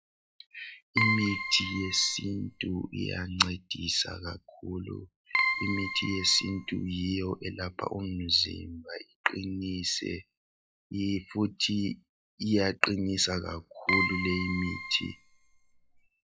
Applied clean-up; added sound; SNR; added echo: classical method log-MMSE.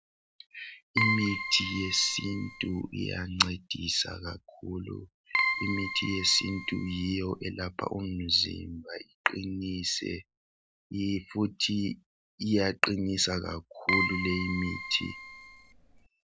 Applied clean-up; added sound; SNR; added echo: none; Keyboard (musical); 2 dB; none.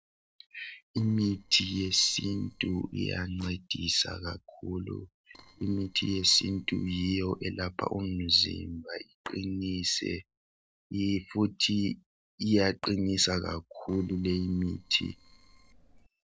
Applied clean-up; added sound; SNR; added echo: neural separator model SepFormer DNS4.